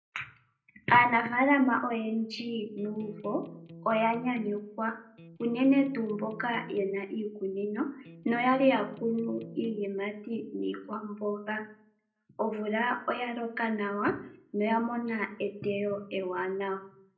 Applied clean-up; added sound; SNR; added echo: none; Electric guitar; 17 dB; reverberation time 0.4 s.